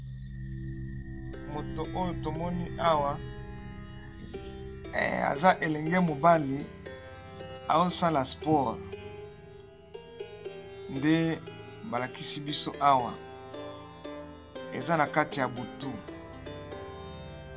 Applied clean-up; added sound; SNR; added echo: none; Plucked string instrument; 9 dB; none.